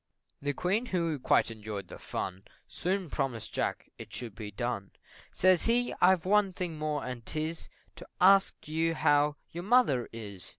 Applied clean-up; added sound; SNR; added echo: none; none; none; none.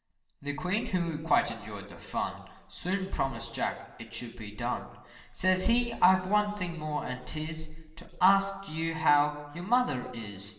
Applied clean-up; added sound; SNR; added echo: none; none; none; reverberation time 0.9 s.